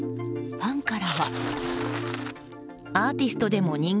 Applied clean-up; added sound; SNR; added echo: none; Bicycle; 11 dB; none.